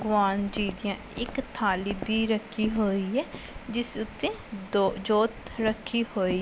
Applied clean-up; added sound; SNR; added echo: none; Walk, footsteps; 15 dB; none.